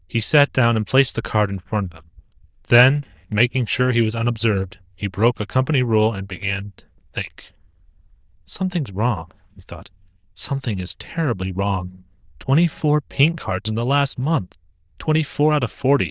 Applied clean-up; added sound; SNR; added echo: neural diffusion model UNIVERSE++.